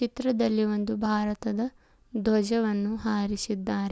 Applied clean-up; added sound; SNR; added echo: none; none; none; none.